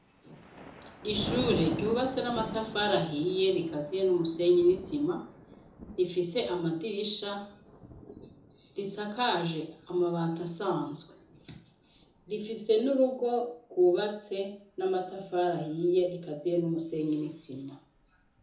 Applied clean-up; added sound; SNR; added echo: none; Thunder; 14 dB; reverberation time 0.6 s.